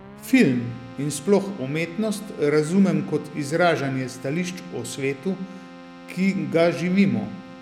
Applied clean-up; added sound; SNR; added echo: none; Keyboard (musical); 19 dB; none.